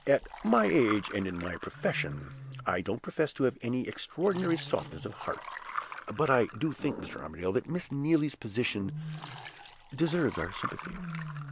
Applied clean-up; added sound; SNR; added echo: none; Liquid + Wild animals; 12 dB; none.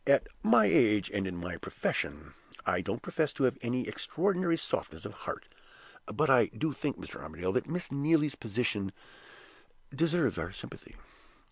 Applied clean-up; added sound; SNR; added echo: none; none; none; none.